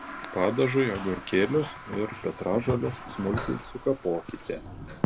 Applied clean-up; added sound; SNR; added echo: none; Toilet flush; 13 dB; none.